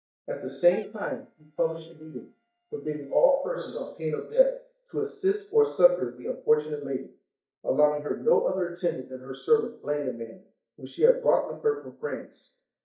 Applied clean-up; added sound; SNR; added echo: neural mask model DeepFilterNet 3.